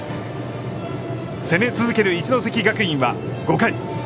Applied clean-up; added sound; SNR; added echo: none; none; none; none.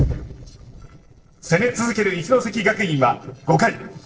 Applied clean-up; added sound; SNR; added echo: neural separator model SepFormer DNS4.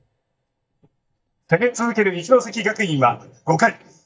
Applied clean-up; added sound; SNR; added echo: neural mask model DeepFilterNet 3.